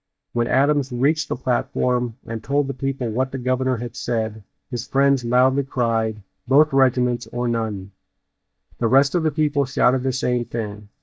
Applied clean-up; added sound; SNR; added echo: neural mask model DeepFilterNet 3.